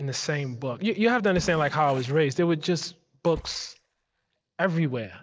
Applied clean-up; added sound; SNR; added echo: neural mask model DeepFilterNet 3.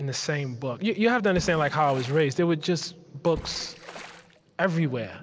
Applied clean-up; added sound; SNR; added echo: none; Water / Splash, splatter; 18 dB; none.